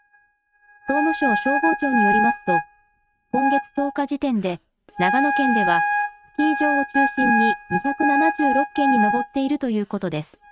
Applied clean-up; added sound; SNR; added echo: neural mask model RNNoise.